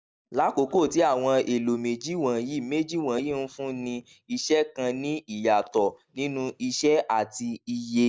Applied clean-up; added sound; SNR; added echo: neural mask model Resemble Enhance denoiser.